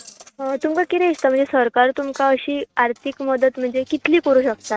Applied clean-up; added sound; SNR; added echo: neural mask model RNNoise.